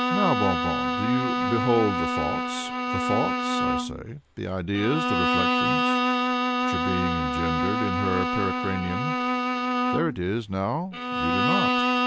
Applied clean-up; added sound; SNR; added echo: none; Bowed string instrument; -3 dB; none.